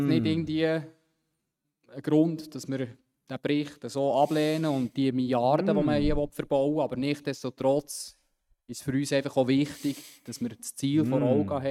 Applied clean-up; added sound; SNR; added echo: neural mask model RNNoise.